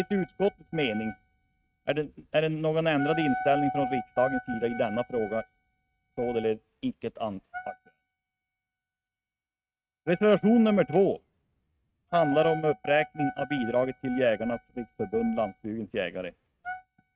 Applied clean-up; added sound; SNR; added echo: neural mask model RNNoise.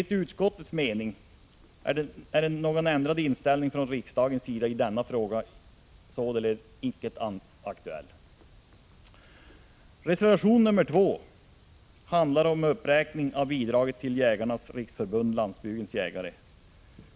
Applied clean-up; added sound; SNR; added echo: none; none; none; none.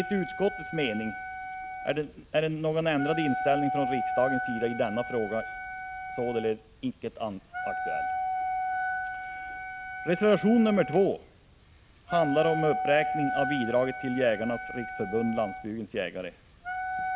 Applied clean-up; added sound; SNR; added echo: none; Wind instrument, woodwind instrument; 5 dB; none.